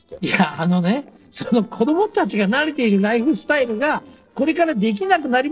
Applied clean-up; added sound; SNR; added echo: neural separator model SepFormer DNS4.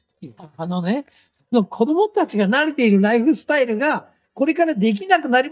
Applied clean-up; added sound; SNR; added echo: neural mask model DeepFilterNet 3.